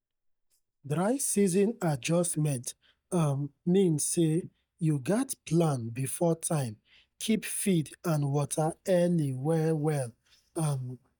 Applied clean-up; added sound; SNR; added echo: neural mask model DeepFilterNet 3.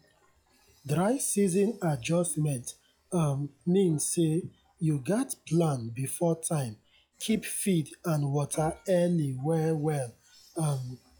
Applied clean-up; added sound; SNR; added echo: classical method log-MMSE.